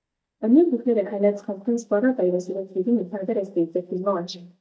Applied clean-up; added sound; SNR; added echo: neural mask model DeepFilterNet 3.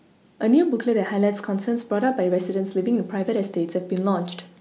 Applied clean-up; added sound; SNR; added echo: none; none; none; none.